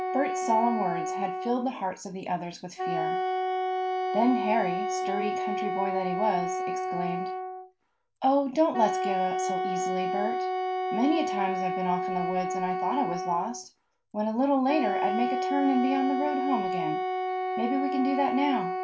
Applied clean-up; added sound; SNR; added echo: none; Wind instrument, woodwind instrument; 1 dB; reverberation time 0.2 s.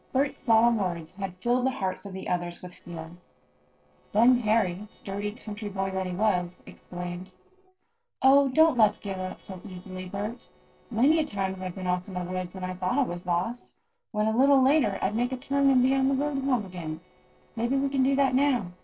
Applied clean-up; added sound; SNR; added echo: neural separator model SepFormer DNS4.